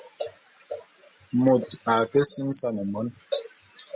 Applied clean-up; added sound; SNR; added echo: none; none; none; none.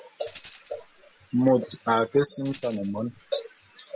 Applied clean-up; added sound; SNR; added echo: none; Tambourine; 7 dB; none.